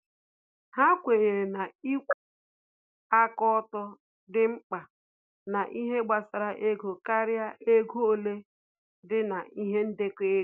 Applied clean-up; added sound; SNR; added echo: none; none; none; none.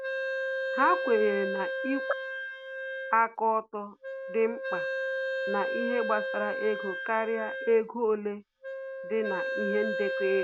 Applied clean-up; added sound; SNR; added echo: none; Wind instrument, woodwind instrument; 3 dB; none.